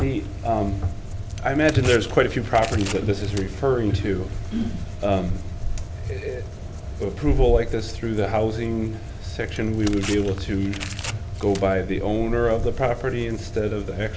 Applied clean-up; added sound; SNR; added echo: none; Tearing; 18 dB; none.